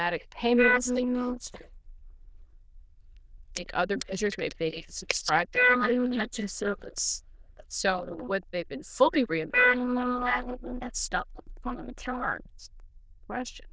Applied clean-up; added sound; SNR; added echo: neural diffusion model UNIVERSE++.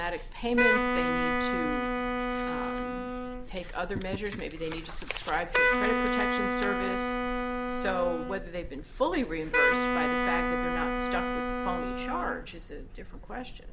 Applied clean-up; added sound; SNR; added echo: none; Wind instrument, woodwind instrument; -3 dB; none.